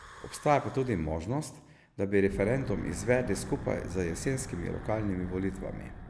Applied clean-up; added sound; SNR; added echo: none; Wind / Breathing; 12 dB; none.